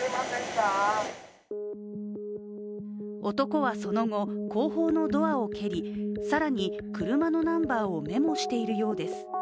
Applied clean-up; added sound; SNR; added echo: none; none; none; none.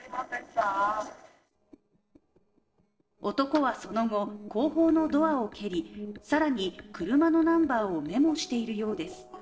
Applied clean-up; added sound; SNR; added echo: neural separator model SepFormer DNS4.